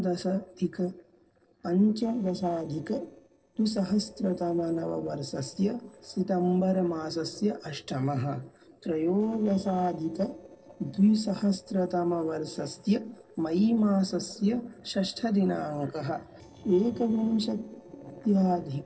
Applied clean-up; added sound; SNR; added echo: neural separator model SepFormer DNS4.